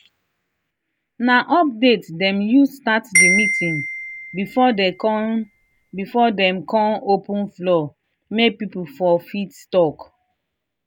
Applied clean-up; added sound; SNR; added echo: none; Marimba, xylophone; 3 dB; none.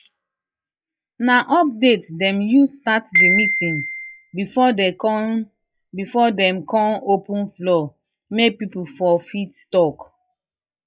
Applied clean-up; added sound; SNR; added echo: classical method log-MMSE.